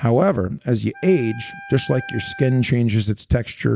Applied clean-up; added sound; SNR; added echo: none; Wind instrument, woodwind instrument; 17 dB; none.